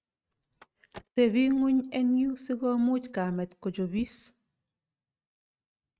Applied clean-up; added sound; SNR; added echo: neural mask model RNNoise.